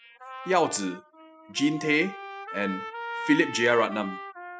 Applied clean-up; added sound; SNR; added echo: classical method spectral subtraction.